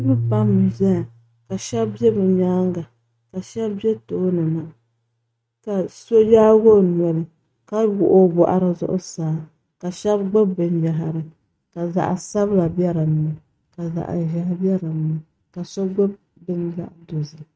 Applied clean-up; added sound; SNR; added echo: neural mask model RNNoise.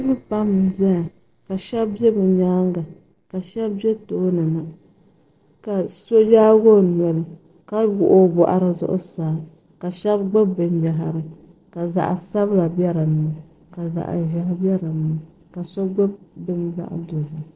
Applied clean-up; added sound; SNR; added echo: neural separator model SepFormer DNS4.